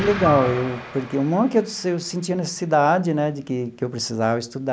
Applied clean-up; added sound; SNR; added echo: none; Marimba, xylophone + Explosion; 11 dB; none.